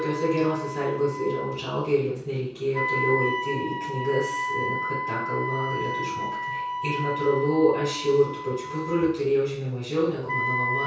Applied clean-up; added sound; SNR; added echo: none; Wind instrument, woodwind instrument; 5 dB; reverberation time 0.6 s.